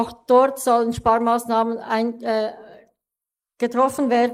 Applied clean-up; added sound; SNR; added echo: neural mask model Resemble Enhance denoiser.